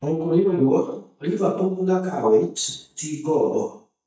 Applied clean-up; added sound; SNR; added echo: neural mask model DeepFilterNet 3.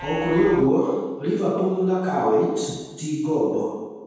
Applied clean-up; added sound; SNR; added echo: none; Livestock, farm animals, working animals; 19 dB; reverberation time 1.2 s.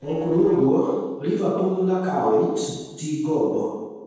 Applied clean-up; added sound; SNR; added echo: neural separator model SepFormer DNS4.